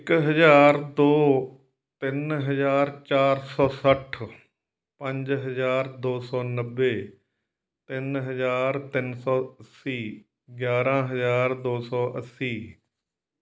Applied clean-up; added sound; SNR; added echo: none; none; none; none.